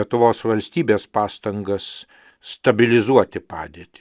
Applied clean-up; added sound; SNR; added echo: none; none; none; none.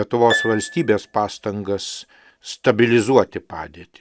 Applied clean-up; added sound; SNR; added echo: none; Harp; 12 dB; none.